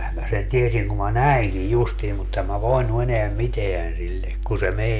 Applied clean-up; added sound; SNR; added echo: none; none; none; none.